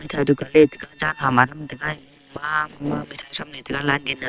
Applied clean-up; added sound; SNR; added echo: neural separator model SepFormer WHAM!.